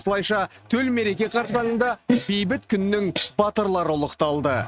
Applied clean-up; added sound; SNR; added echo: neural mask model RNNoise.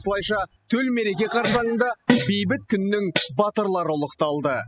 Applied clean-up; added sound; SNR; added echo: classical method spectral subtraction.